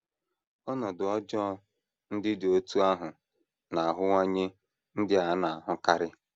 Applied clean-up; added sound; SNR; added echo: none; none; none; none.